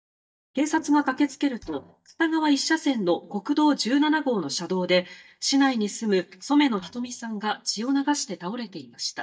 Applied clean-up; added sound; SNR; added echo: neural mask model DeepFilterNet 3.